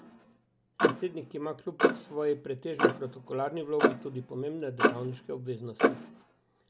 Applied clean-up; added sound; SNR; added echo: none; Clock; -5 dB; none.